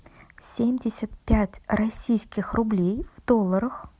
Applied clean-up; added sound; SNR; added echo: none; none; none; none.